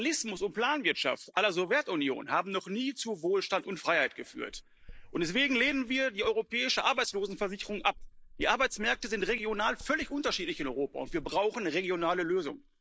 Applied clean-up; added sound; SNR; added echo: neural mask model Resemble Enhance denoiser.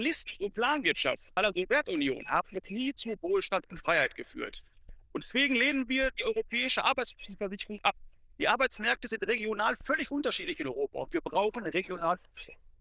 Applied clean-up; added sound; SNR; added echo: neural diffusion model UNIVERSE++.